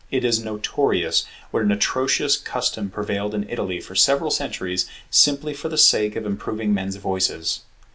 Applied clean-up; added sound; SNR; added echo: none; none; none; none.